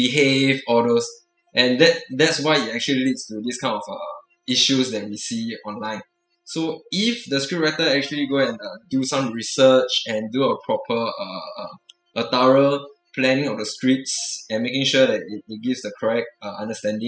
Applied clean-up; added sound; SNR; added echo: classical method spectral subtraction.